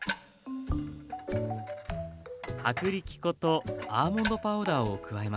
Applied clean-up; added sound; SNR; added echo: none; Dishes, pots, and pans; 12 dB; none.